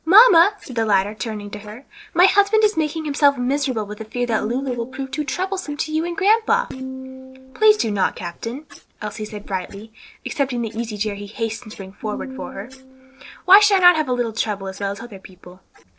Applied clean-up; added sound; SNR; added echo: neural separator model SepFormer DNS4.